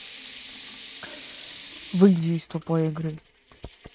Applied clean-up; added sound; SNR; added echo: neural mask model RNNoise.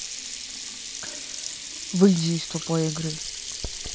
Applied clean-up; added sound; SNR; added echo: none; Sink (filling or washing); 7 dB; none.